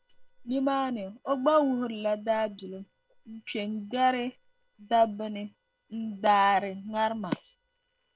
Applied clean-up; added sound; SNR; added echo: neural separator model SepFormer DNS4.